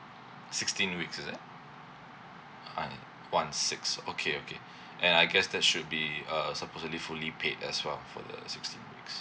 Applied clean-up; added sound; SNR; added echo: none; none; none; none.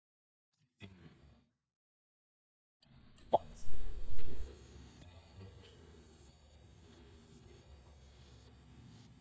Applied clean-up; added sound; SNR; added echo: neural mask model DeepFilterNet 3.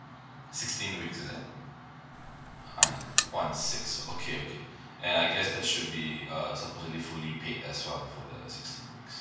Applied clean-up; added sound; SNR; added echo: none; Alarm; -3 dB; reverberation time 1.2 s.